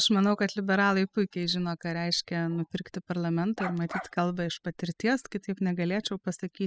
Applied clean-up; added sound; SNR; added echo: classical method spectral subtraction.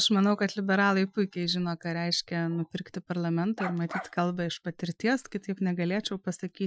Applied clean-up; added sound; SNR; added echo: classical method Wiener filter.